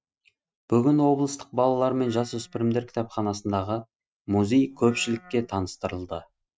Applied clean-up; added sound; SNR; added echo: neural mask model RNNoise.